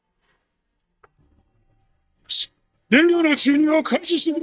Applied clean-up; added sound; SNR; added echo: neural mask model DeepFilterNet 3.